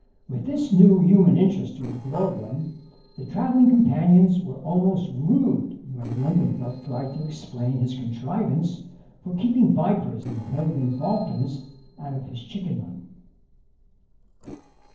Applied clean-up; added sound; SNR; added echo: neural separator model SepFormer DNS4.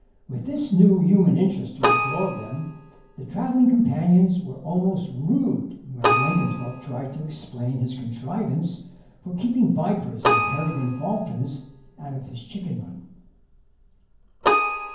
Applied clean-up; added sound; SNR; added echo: none; Keyboard (musical); 4 dB; reverberation time 0.9 s.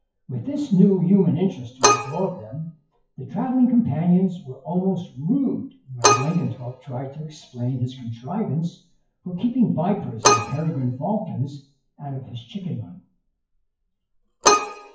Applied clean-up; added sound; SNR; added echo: classical method WPE with log-MMSE.